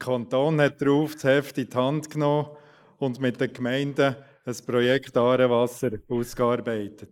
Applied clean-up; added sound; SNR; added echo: neural mask model Resemble Enhance denoiser.